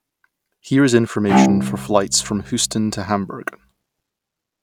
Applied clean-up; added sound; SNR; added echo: none; Bowed string instrument; 2 dB; none.